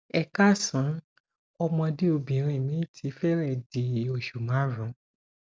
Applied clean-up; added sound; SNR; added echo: none; none; none; none.